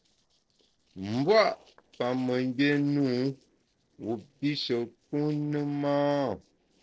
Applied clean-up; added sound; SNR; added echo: neural separator model SepFormer DNS4.